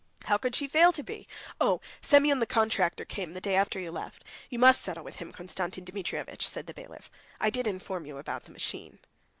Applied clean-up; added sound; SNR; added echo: none; none; none; none.